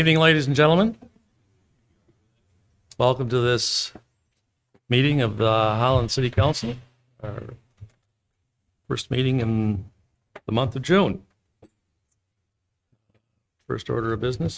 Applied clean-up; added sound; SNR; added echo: neural mask model RNNoise.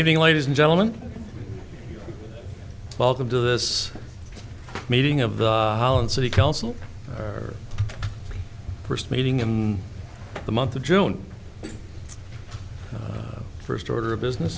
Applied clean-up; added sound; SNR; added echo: none; none; none; none.